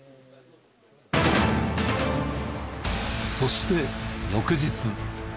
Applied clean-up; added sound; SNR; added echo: none; none; none; none.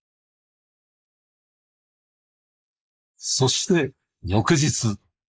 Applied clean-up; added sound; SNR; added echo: neural mask model Resemble Enhance denoiser.